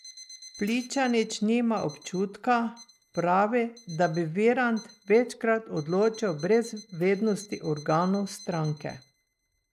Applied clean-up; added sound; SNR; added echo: neural mask model RNNoise.